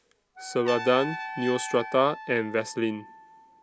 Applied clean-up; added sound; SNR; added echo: none; Trumpet + Wind instrument, woodwind instrument; 11 dB; none.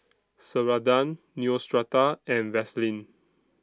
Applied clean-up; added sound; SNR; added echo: none; none; none; none.